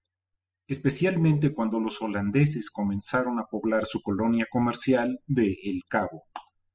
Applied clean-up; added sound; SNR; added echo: classical method spectral subtraction.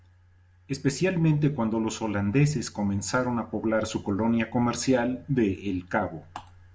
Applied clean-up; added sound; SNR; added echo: none; none; none; none.